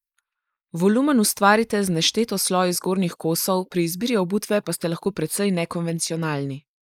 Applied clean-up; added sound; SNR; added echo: neural mask model Resemble Enhance denoiser.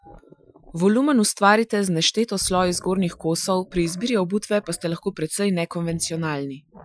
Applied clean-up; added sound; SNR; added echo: classical method Wiener filter.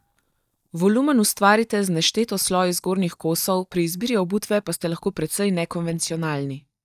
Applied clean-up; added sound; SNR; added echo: neural mask model DeepFilterNet 3.